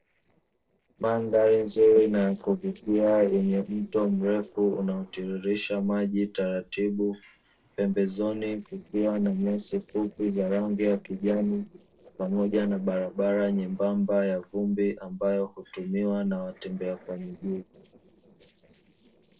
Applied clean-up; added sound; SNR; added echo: neural separator model SepFormer DNS4.